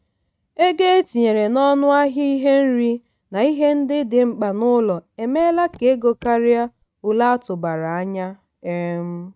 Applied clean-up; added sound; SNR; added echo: neural mask model RNNoise.